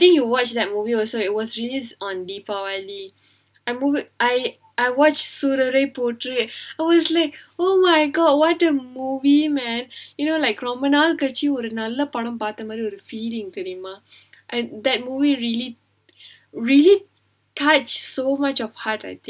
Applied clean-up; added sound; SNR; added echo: none; none; none; none.